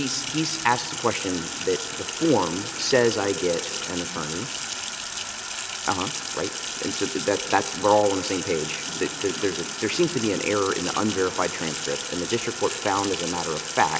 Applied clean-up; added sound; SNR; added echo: none; Sink (filling or washing); 6 dB; none.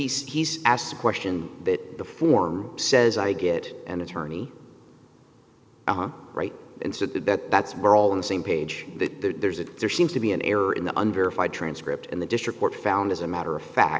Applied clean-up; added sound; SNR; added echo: none; none; none; none.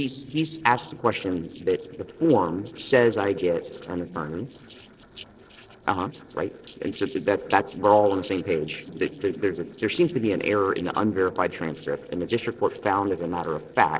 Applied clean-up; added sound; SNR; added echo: neural separator model SepFormer DNS4.